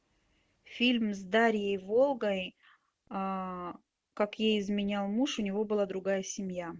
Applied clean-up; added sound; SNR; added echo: none; none; none; none.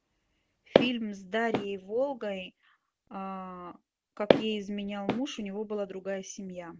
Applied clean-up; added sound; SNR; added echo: none; Walk, footsteps; -2 dB; none.